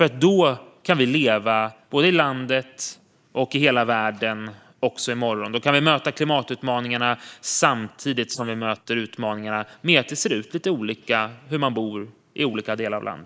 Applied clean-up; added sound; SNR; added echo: neural mask model Resemble Enhance denoiser.